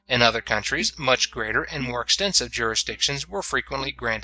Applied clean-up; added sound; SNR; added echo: neural mask model DeepFilterNet 3.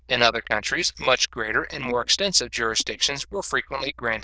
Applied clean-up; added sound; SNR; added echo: neural diffusion model UNIVERSE++.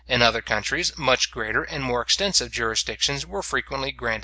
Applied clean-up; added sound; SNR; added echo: none; none; none; none.